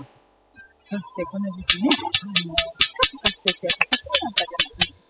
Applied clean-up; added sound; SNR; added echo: classical method spectral subtraction.